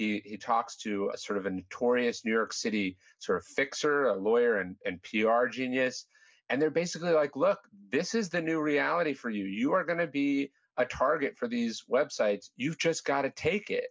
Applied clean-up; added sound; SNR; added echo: none; none; none; none.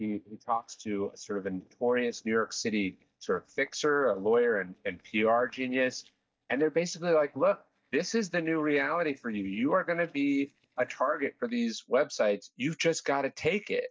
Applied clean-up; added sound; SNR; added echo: neural mask model DeepFilterNet 3.